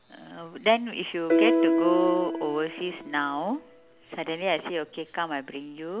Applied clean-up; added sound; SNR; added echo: none; Piano; -2 dB; none.